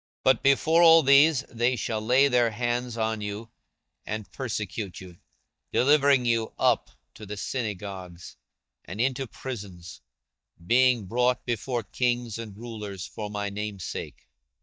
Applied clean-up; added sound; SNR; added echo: neural mask model DeepFilterNet 3.